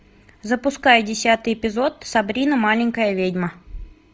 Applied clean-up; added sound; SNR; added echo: none; none; none; none.